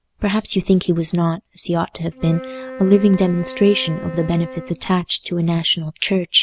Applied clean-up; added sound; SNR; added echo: none; Wind instrument, woodwind instrument; 14 dB; none.